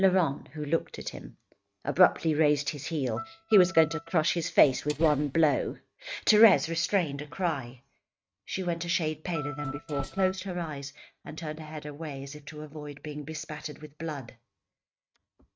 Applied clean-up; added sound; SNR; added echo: neural mask model RNNoise.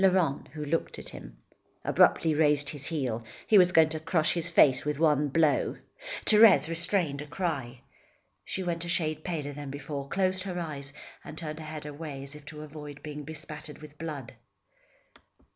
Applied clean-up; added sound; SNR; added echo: none; none; none; none.